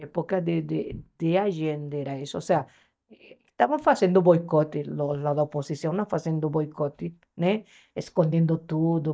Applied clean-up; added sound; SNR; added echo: neural mask model DeepFilterNet 3.